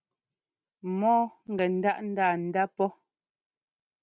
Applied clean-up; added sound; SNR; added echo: none; none; none; none.